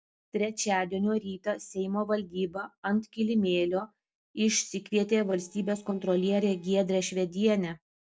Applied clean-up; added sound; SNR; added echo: neural separator model SepFormer DNS4.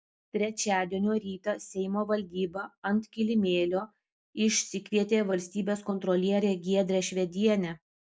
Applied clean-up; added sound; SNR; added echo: neural mask model Resemble Enhance denoiser.